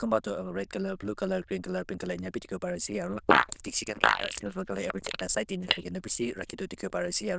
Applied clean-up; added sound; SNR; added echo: neural diffusion model UNIVERSE++.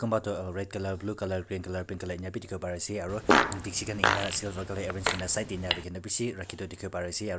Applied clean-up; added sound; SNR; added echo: none; Fart; -4 dB; none.